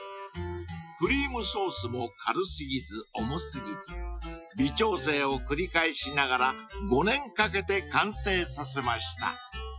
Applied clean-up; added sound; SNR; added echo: classical method Wiener filter.